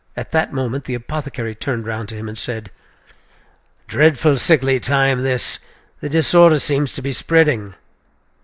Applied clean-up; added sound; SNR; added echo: none; none; none; none.